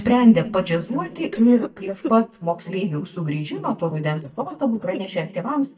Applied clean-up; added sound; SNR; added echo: neural mask model DeepFilterNet 3.